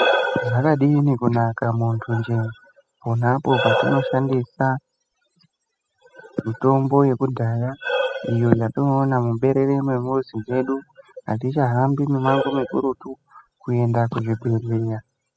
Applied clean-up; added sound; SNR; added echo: classical method spectral subtraction.